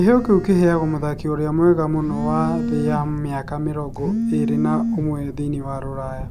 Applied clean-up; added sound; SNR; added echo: none; Telephone; 5 dB; none.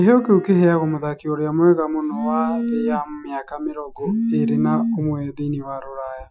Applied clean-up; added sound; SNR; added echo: classical method Wiener filter.